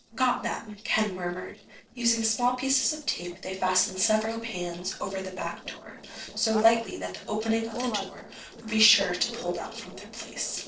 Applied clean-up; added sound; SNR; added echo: neural separator model SepFormer DNS4.